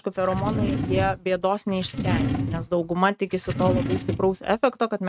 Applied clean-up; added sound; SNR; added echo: neural mask model RNNoise.